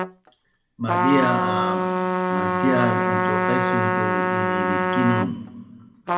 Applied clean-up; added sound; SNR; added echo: none; Trumpet; -3 dB; reverberation time 1.4 s.